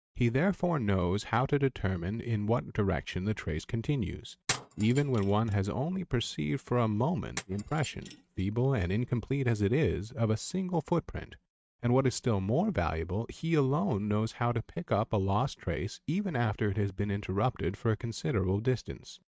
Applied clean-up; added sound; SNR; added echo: neural mask model RNNoise.